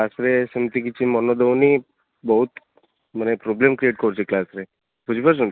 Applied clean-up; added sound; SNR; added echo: none; none; none; none.